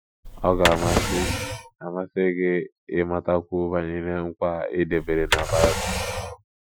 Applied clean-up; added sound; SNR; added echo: classical method Wiener filter.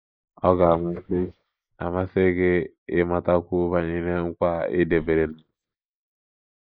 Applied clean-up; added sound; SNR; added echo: neural mask model Resemble Enhance denoiser.